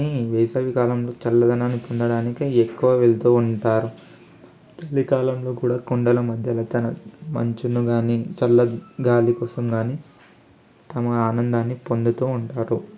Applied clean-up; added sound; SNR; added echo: none; none; none; none.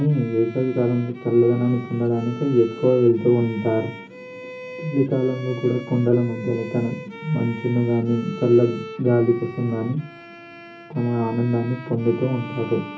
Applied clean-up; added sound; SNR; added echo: none; Bowed string instrument; 16 dB; reverberation time 0.3 s.